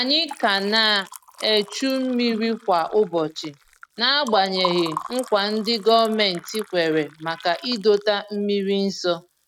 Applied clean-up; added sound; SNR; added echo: neural mask model RNNoise.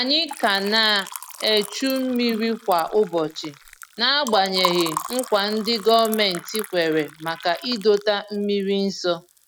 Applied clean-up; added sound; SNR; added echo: none; Liquid; 14 dB; none.